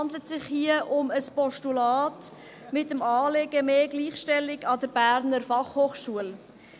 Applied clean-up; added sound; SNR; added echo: none; none; none; none.